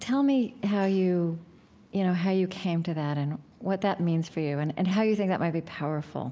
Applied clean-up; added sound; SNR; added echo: none; none; none; none.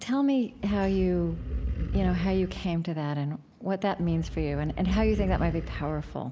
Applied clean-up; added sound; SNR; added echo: none; Animal; 5 dB; none.